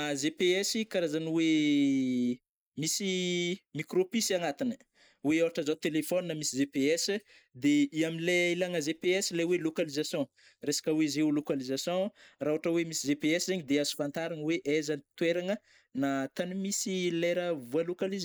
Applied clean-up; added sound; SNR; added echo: neural mask model Resemble Enhance denoiser.